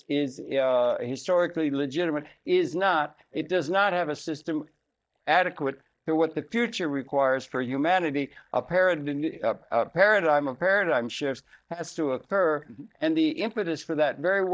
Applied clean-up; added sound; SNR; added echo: neural mask model DeepFilterNet 3.